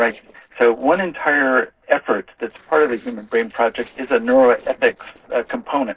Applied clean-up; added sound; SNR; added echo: neural separator model SepFormer DNS4.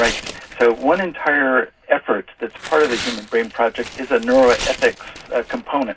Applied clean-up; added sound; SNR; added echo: none; Tearing; 13 dB; reverberation time 0.4 s.